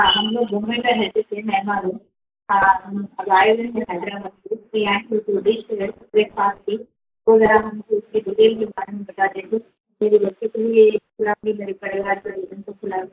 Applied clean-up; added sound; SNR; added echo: neural mask model Resemble Enhance denoiser.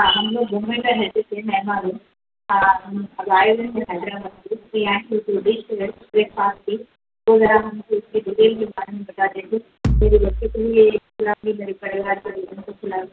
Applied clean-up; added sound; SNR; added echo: none; Bass drum; 1 dB; none.